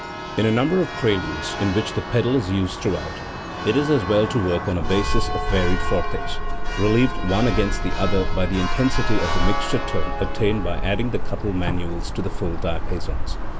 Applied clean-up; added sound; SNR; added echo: none; Church bell; 0 dB; none.